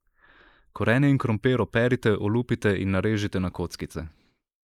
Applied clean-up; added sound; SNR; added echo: neural mask model Resemble Enhance denoiser.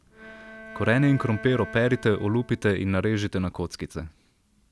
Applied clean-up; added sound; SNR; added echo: none; Bowed string instrument; 17 dB; none.